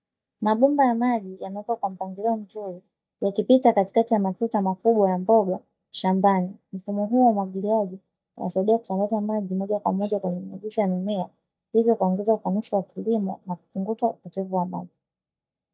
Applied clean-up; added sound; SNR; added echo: neural mask model DeepFilterNet 3.